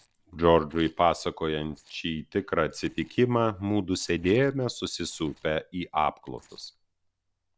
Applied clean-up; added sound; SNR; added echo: neural separator model SepFormer DNS4.